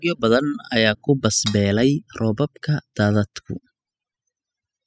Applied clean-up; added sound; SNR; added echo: classical method spectral subtraction.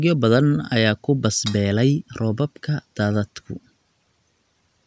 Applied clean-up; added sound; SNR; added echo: none; Cutlery, silverware / Dishes, pots, and pans; 14 dB; none.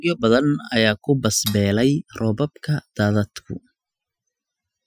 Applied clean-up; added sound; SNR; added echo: classical method Wiener filter.